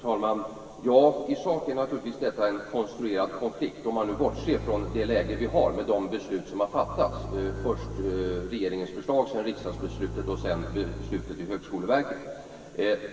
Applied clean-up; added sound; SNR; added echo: none; Bowed string instrument; 10 dB; reverberation time 2.8 s.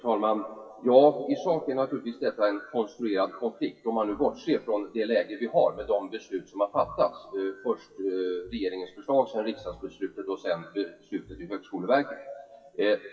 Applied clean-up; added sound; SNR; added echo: classical method WPE with log-MMSE.